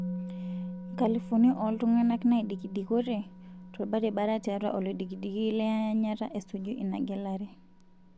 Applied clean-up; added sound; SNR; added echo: none; Musical instrument; 12 dB; none.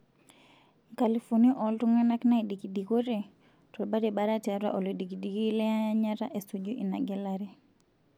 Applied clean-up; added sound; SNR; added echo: none; none; none; none.